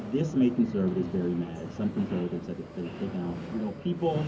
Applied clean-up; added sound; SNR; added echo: none; Subway, metro, underground; 10 dB; reverberation time 0.3 s.